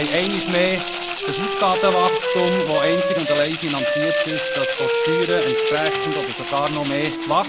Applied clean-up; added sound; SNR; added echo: none; Rattle (instrument) + Wind instrument, woodwind instrument; -3 dB; none.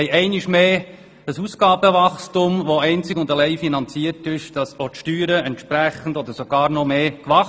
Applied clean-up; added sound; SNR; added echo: none; none; none; none.